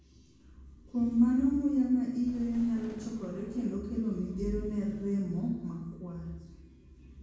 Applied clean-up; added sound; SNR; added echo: none; Thunder; 19 dB; reverberation time 1.1 s.